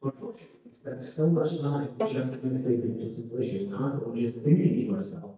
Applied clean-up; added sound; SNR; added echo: neural mask model DeepFilterNet 3.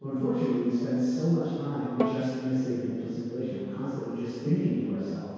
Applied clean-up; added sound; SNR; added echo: none; Bowed string instrument; 8 dB; reverberation time 2.0 s.